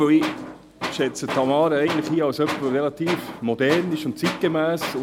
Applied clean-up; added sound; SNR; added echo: none; Tools; 10 dB; none.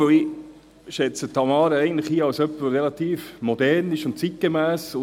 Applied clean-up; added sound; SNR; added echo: none; none; none; none.